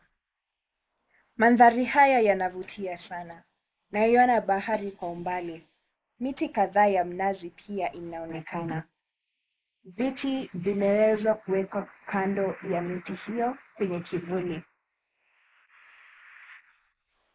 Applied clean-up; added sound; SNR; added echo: neural mask model Resemble Enhance denoiser.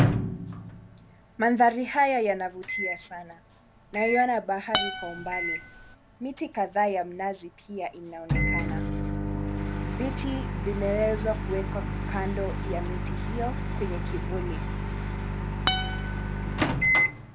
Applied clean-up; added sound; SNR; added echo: none; Acoustic guitar + Microwave oven; -1 dB; none.